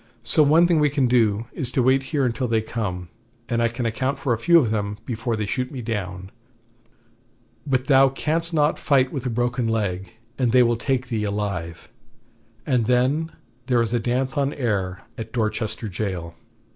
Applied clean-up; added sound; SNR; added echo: none; none; none; none.